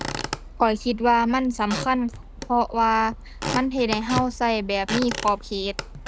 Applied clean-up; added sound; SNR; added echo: none; Squeak / Wood; 9 dB; none.